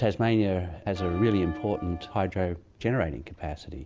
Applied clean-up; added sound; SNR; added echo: none; Bell; 11 dB; none.